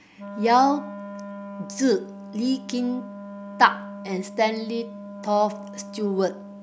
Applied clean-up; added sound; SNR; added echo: none; Wind instrument, woodwind instrument; 12 dB; none.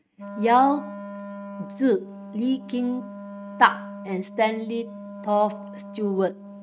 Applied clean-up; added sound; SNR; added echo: neural mask model RNNoise.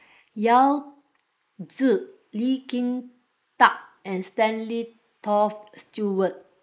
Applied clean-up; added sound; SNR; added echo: neural mask model Resemble Enhance denoiser.